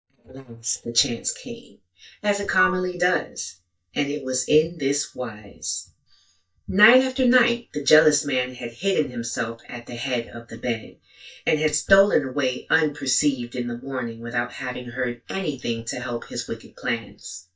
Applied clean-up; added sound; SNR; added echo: neural mask model DeepFilterNet 3.